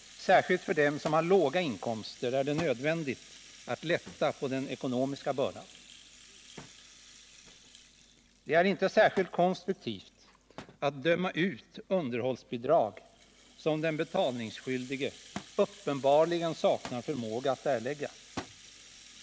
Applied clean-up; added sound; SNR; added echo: none; Rattle (instrument) + Thump, thud; 19 dB; none.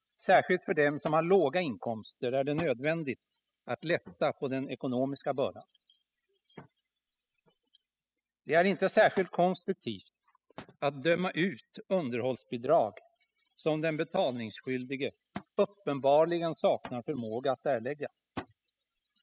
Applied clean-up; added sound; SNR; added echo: classical method spectral subtraction.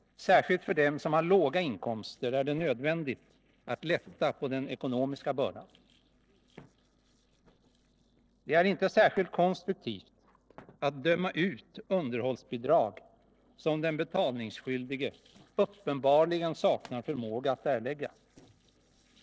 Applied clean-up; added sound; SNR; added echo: neural separator model SepFormer DNS4.